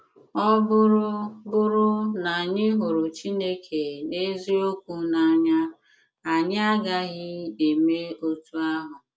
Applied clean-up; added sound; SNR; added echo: none; none; none; none.